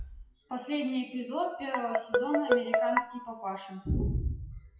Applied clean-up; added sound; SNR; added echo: classical method WPE with log-MMSE.